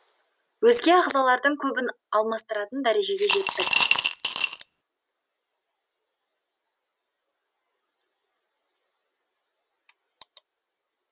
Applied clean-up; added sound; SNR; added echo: none; Coin (dropping) / Glass; -1 dB; none.